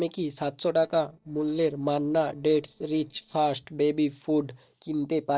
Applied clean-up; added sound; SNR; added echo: neural separator model SepFormer DNS4.